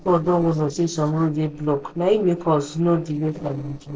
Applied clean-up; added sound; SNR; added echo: neural separator model SepFormer DNS4.